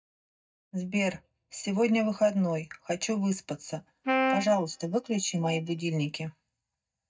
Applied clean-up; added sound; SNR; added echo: neural mask model DeepFilterNet 3.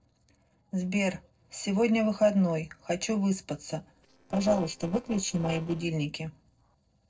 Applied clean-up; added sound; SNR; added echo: neural separator model SepFormer DNS4.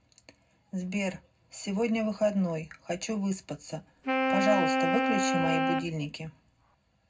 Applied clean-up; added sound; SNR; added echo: none; Wind instrument, woodwind instrument; -3 dB; reverberation time 0.3 s.